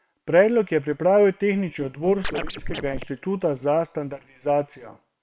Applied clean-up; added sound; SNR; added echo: neural separator model SepFormer WHAM!.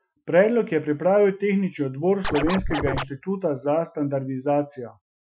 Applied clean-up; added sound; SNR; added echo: classical method Wiener filter.